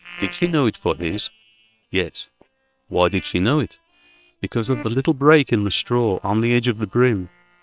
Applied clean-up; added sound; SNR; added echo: neural separator model SepFormer WHAM!.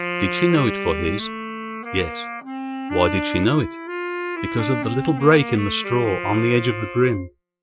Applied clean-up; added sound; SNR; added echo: classical method Wiener filter.